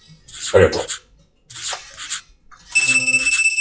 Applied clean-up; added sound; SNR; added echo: classical method WPE with log-MMSE.